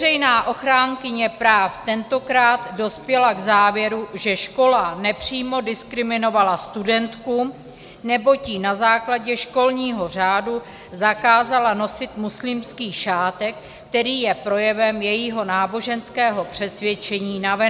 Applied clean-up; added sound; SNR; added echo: none; none; none; none.